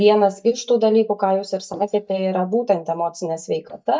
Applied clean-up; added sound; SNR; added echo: neural mask model DeepFilterNet 3.